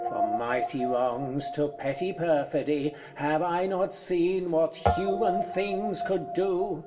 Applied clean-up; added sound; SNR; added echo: none; Guitar; 6 dB; reverberation time 1.8 s.